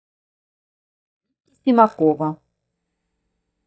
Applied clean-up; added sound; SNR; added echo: neural mask model DeepFilterNet 3.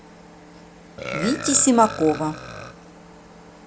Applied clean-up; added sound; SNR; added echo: none; Burping, eructation; 12 dB; none.